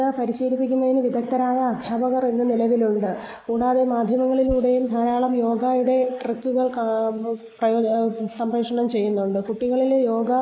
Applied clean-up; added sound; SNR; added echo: neural mask model Resemble Enhance denoiser.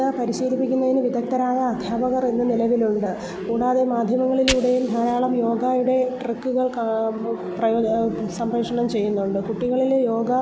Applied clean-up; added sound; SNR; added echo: none; Fire; 19 dB; none.